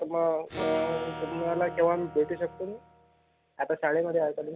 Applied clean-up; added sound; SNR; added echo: none; Acoustic guitar / Strum; 9 dB; none.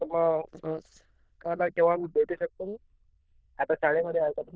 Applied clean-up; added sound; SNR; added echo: neural diffusion model UNIVERSE++.